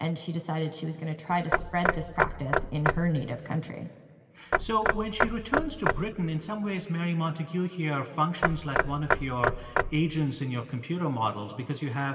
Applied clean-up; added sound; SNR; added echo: none; Knock / Wood; 0 dB; reverberation time 2.2 s.